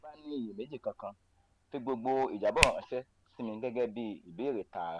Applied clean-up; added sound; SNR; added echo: none; Hands; 5 dB; none.